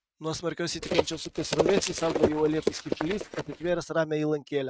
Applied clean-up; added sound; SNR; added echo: neural mask model RNNoise.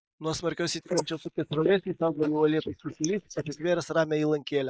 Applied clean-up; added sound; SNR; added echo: neural mask model Resemble Enhance denoiser.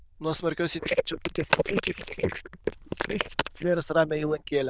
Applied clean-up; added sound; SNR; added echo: neural diffusion model UNIVERSE++.